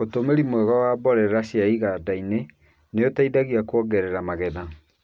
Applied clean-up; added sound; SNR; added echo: none; none; none; none.